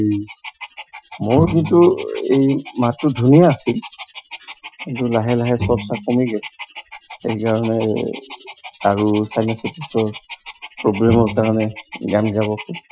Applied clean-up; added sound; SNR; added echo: classical method Wiener filter.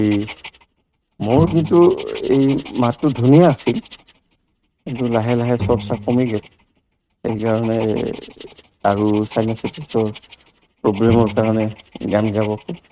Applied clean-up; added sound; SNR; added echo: neural mask model RNNoise.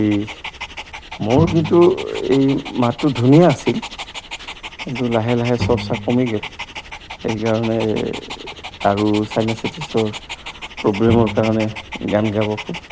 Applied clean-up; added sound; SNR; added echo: none; Bowed string instrument + Dog; 11 dB; none.